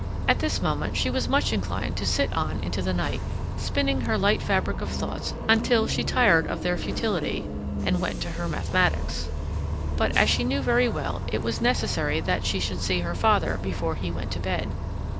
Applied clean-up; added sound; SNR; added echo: none; Bus; 2 dB; none.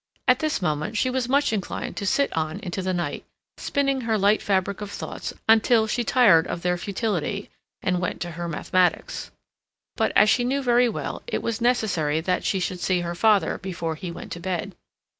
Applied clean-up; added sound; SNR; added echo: none; none; none; none.